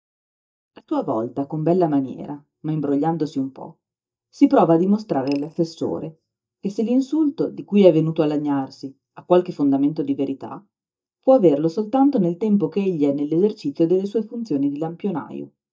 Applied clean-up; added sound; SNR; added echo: neural mask model DeepFilterNet 3.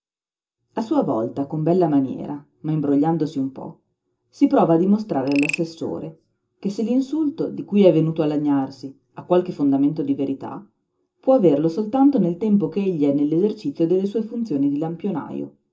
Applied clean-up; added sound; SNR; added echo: none; Frog; 14 dB; reverberation time 0.2 s.